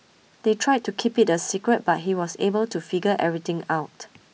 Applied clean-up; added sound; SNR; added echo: none; none; none; none.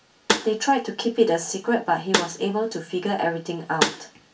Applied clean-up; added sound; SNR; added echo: none; Snare drum; 1 dB; reverberation time 0.3 s.